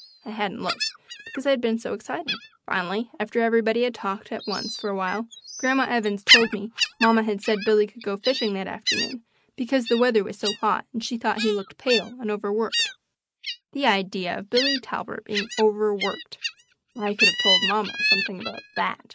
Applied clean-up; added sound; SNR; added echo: neural mask model RNNoise.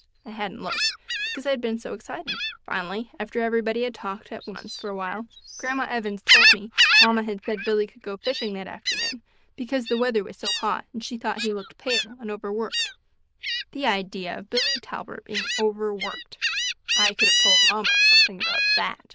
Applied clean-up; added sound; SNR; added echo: neural diffusion model UNIVERSE++.